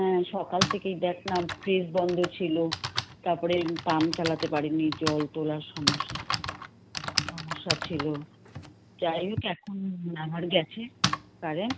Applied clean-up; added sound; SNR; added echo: none; Typing; 5 dB; none.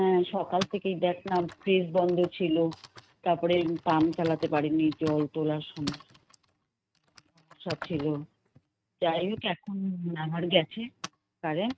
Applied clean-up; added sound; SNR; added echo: neural mask model RNNoise.